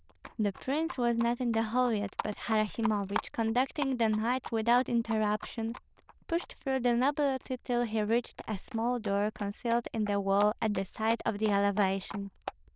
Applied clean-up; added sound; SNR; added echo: neural diffusion model UNIVERSE++.